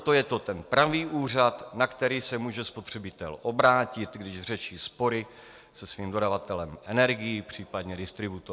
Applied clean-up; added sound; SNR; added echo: none; none; none; none.